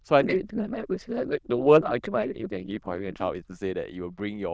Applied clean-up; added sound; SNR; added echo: neural diffusion model UNIVERSE++.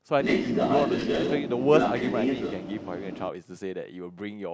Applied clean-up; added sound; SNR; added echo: none; Train; -2 dB; none.